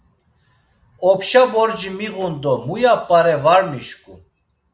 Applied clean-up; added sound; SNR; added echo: none; none; none; none.